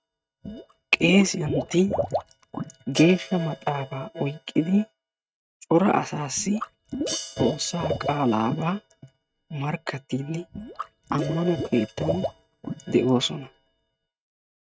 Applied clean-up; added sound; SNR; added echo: neural mask model RNNoise.